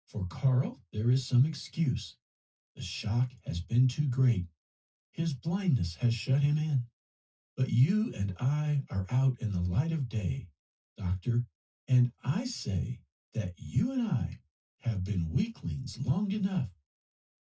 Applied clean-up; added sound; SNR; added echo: none; none; none; reverberation time 0.1 s.